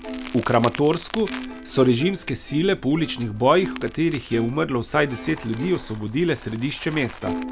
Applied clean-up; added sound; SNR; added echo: none; Plucked string instrument + Crumpling, crinkling; 12 dB; none.